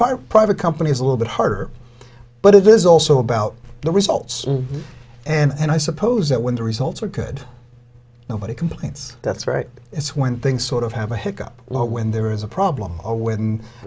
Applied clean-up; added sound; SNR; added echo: none; none; none; none.